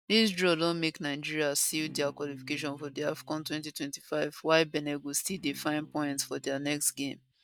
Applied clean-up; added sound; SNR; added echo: neural mask model DeepFilterNet 3.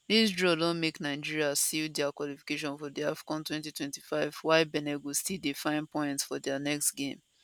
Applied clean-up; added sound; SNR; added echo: none; none; none; none.